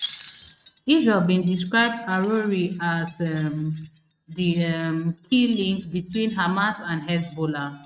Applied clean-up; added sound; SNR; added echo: neural mask model RNNoise.